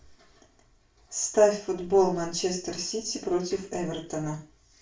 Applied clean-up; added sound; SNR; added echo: none; none; none; reverberation time 0.3 s.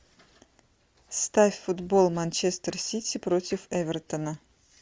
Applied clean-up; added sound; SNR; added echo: none; none; none; none.